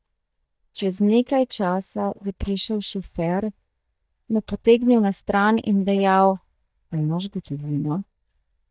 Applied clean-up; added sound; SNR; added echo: neural mask model DeepFilterNet 3.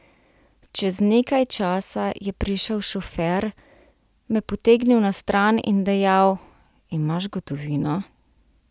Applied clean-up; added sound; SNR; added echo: none; none; none; none.